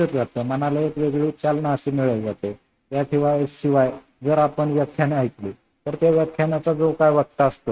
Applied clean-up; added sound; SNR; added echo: neural mask model RNNoise.